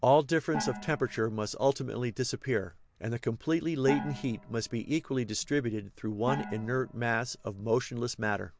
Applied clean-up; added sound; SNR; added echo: none; Gong; 12 dB; none.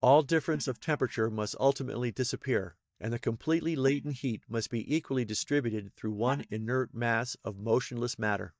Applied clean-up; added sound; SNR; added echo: neural mask model DeepFilterNet 3.